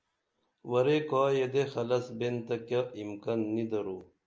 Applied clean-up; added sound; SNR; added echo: none; none; none; none.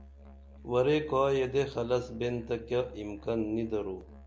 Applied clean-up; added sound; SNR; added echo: none; Musical instrument; 19 dB; none.